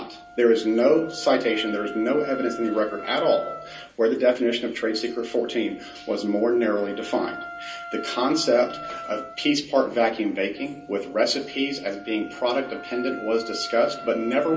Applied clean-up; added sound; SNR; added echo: none; Wind instrument, woodwind instrument; 15 dB; reverberation time 0.3 s.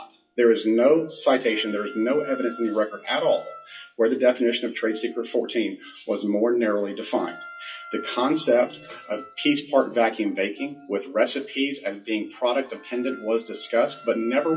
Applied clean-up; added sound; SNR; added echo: classical method WPE with log-MMSE.